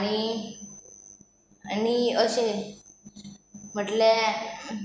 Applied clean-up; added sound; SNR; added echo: none; none; none; none.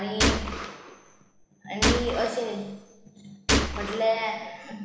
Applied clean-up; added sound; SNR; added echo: none; Gunshot, gunfire; -3 dB; reverberation time 1.1 s.